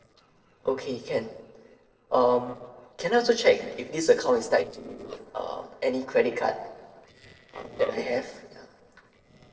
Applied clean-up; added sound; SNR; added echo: neural separator model SepFormer DNS4.